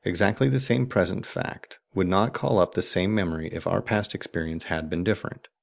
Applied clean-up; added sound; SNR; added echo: none; none; none; none.